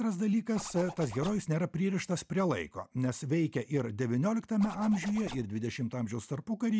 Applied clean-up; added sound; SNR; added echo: none; Zipper (clothing); 16 dB; none.